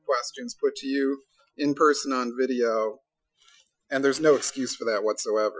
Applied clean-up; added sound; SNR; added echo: classical method Wiener filter.